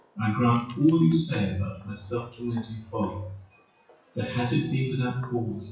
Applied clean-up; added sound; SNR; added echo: classical method WPE with log-MMSE.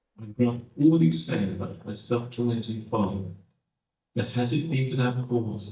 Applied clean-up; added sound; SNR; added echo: neural mask model DeepFilterNet 3.